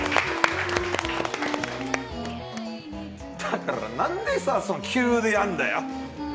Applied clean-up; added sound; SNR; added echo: none; Wind instrument, woodwind instrument; 9 dB; none.